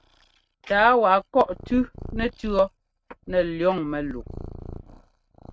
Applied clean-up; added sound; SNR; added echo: neural mask model RNNoise.